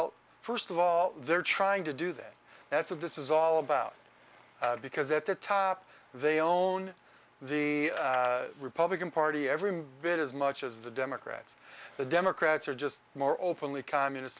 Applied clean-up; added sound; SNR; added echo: none; none; none; none.